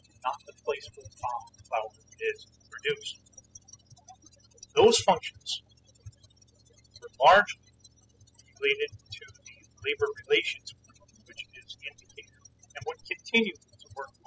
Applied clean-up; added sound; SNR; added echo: classical method spectral subtraction.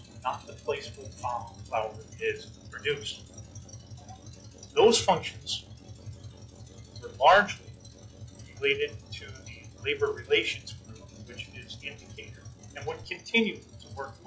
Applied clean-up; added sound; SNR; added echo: classical method log-MMSE.